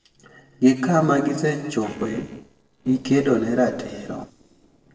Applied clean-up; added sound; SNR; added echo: neural separator model SepFormer DNS4.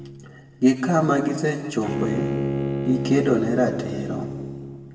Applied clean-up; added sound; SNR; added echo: none; Bowed string instrument; 5 dB; reverberation time 1.5 s.